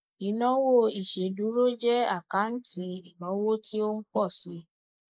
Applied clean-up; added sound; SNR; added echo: neural mask model Resemble Enhance denoiser.